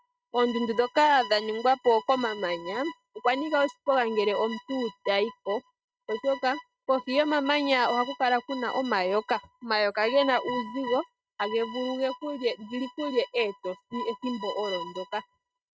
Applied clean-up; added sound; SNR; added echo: neural mask model RNNoise.